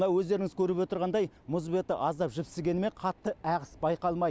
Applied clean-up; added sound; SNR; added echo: none; none; none; none.